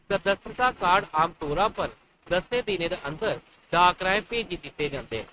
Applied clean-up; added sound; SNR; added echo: neural mask model RNNoise.